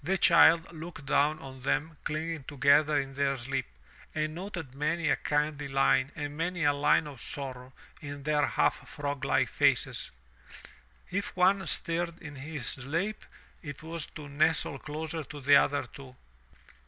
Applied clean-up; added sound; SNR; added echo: none; none; none; none.